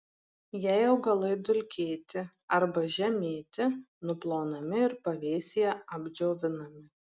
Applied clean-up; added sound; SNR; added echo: none; none; none; none.